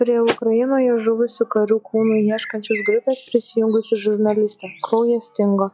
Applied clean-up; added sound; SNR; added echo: classical method log-MMSE.